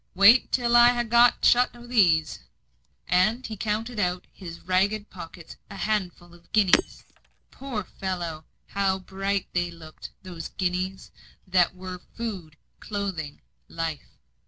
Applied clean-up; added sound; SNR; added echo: none; Shatter; 3 dB; none.